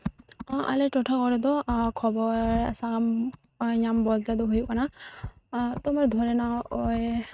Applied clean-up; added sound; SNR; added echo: neural mask model RNNoise.